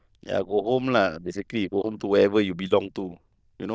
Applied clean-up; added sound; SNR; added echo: neural diffusion model UNIVERSE++.